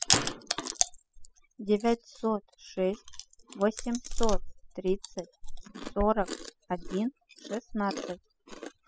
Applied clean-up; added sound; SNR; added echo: classical method spectral subtraction.